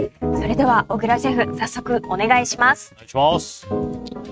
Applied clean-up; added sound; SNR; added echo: neural mask model RNNoise.